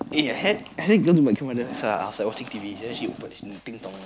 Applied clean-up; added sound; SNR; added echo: none; none; none; none.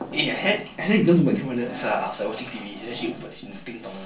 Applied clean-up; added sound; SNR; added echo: none; none; none; reverberation time 0.3 s.